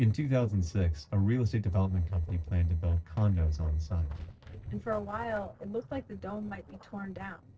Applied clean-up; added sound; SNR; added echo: neural separator model SepFormer DNS4.